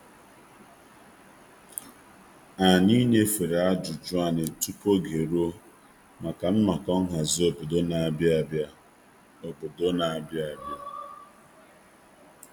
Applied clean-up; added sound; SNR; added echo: none; none; none; none.